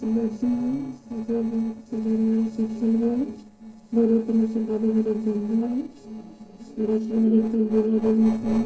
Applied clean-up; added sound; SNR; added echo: neural separator model SepFormer DNS4.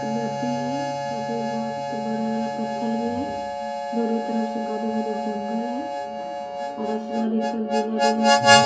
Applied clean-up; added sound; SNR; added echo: none; Harmonica; -3 dB; reverberation time 0.7 s.